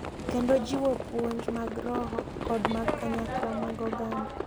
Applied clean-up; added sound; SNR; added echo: none; Livestock, farm animals, working animals; 2 dB; none.